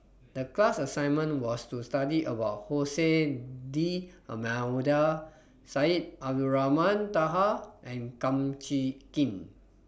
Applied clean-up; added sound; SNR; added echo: none; none; none; none.